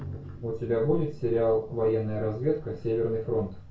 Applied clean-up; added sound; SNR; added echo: none; Drum; 19 dB; reverberation time 0.3 s.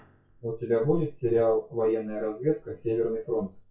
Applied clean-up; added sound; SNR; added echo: classical method WPE with log-MMSE.